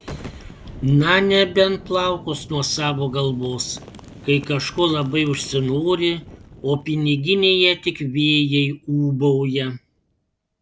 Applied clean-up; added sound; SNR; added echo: none; Boom; 19 dB; none.